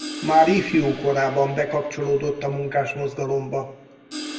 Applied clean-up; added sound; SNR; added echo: none; Crash cymbal; 15 dB; reverberation time 0.9 s.